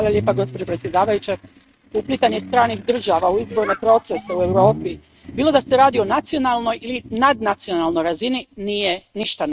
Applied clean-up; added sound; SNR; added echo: neural mask model RNNoise.